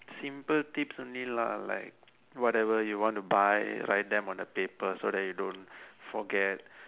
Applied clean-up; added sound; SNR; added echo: none; none; none; none.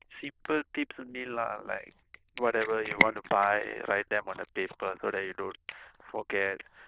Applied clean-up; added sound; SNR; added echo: neural diffusion model UNIVERSE++.